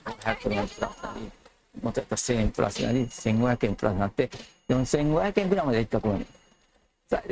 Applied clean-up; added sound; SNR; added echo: neural mask model RNNoise.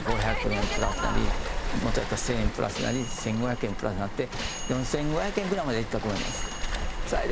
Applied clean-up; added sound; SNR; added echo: none; Waves, surf; 1 dB; none.